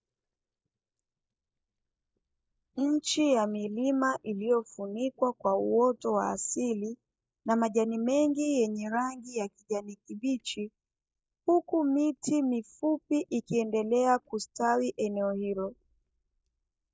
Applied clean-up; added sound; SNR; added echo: neural mask model DeepFilterNet 3.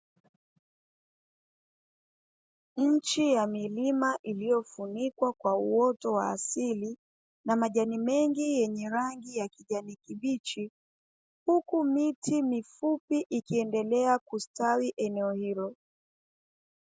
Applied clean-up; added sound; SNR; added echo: none; none; none; none.